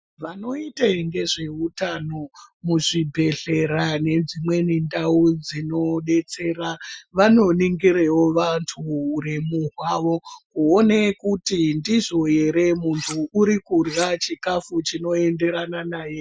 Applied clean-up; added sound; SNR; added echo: classical method Wiener filter.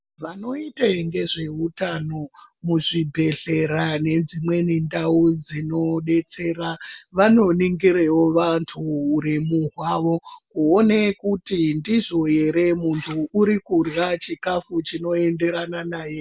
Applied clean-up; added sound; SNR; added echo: none; Cutlery, silverware; 13 dB; none.